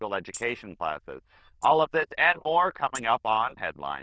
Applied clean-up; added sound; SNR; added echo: neural diffusion model UNIVERSE++.